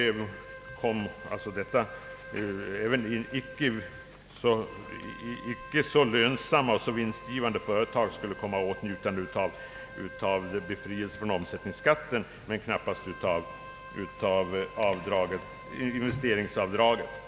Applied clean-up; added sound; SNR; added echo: none; Wind instrument, woodwind instrument; 15 dB; none.